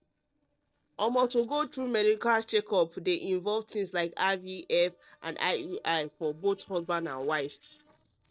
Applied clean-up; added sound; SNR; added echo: neural separator model SepFormer DNS4.